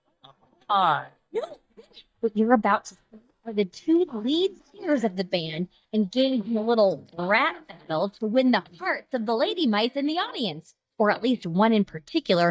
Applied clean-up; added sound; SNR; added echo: neural mask model DeepFilterNet 3.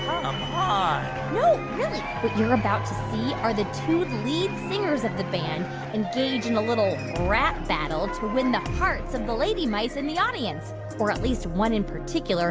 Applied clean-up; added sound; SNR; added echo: none; none; none; none.